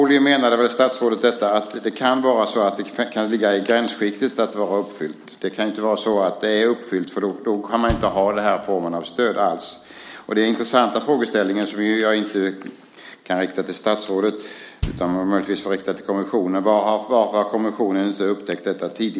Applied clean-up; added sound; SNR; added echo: none; Bass drum; 16 dB; none.